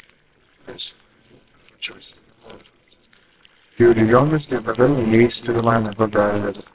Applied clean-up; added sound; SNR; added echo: neural separator model SepFormer WHAMR!.